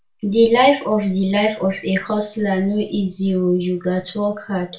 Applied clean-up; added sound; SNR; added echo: none; none; none; reverberation time 0.3 s.